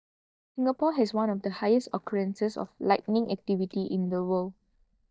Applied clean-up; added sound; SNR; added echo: neural mask model DeepFilterNet 3.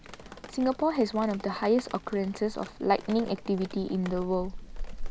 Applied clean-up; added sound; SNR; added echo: none; Drip; 10 dB; none.